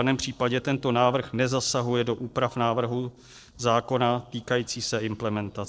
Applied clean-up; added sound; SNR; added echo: neural separator model SepFormer DNS4.